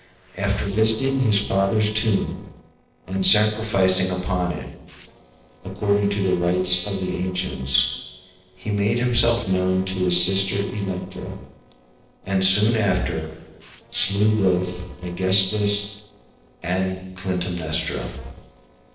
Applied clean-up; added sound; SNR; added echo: neural separator model SepFormer DNS4.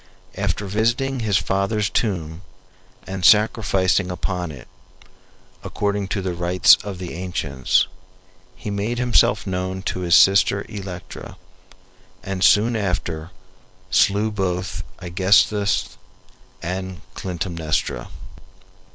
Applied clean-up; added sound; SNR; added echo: none; none; none; none.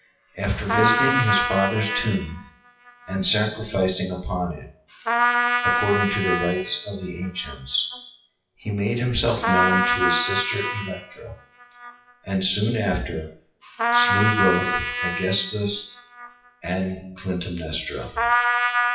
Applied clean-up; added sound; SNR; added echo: classical method WPE with log-MMSE.